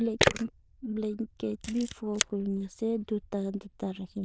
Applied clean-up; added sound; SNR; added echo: neural diffusion model UNIVERSE++.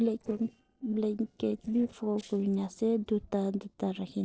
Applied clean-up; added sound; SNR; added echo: neural separator model SepFormer DNS4.